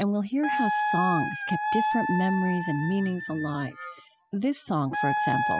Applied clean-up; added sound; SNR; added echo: classical method spectral subtraction.